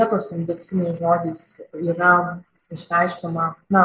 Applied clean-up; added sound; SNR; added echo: none; none; none; none.